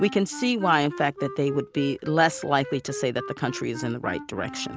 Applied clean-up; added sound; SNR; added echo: none; Wind instrument, woodwind instrument; 13 dB; none.